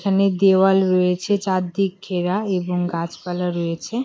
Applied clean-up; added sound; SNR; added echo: neural mask model Resemble Enhance denoiser.